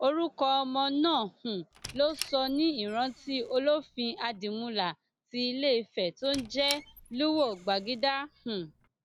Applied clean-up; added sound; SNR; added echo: none; Squeak; 17 dB; none.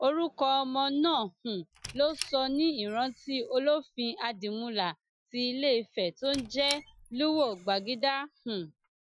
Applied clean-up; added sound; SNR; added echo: classical method Wiener filter.